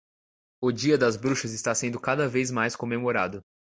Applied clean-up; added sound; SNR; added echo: none; none; none; none.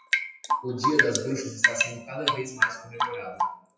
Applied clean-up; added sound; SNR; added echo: classical method WPE with log-MMSE.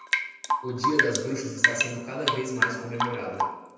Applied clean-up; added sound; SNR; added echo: none; Drip / Rain; -3 dB; reverberation time 1.0 s.